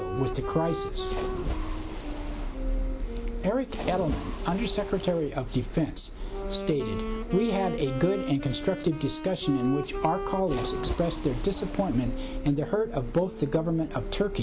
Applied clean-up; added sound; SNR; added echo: none; Splash, splatter + Wind instrument, woodwind instrument; 7 dB; none.